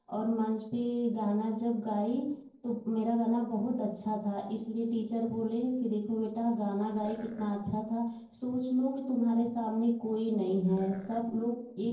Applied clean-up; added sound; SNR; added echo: neural separator model SepFormer DNS4.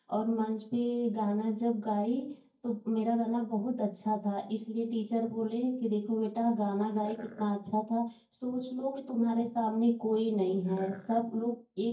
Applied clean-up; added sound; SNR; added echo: neural mask model DeepFilterNet 3.